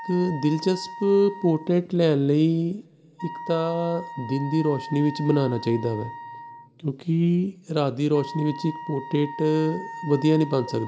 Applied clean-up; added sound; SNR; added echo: none; Wind instrument, woodwind instrument; 14 dB; reverberation time 0.7 s.